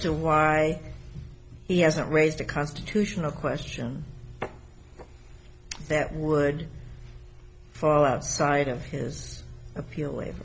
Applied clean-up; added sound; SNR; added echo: none; none; none; none.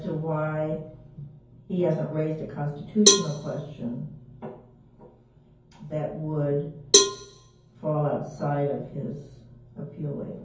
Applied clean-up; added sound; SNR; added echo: none; Cowbell; -4 dB; reverberation time 0.6 s.